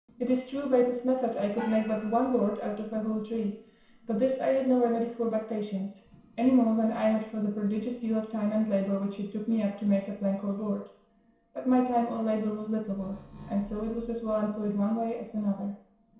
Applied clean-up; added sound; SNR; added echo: none; Gong; 18 dB; reverberation time 0.6 s.